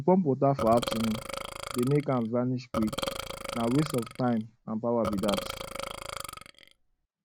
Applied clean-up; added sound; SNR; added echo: none; Burping, eructation; 8 dB; none.